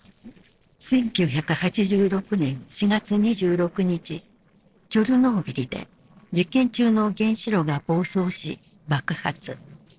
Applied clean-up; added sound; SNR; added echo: neural separator model SepFormer DNS4.